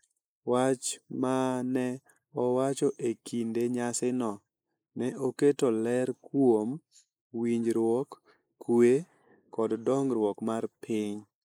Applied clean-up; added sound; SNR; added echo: neural mask model Resemble Enhance denoiser.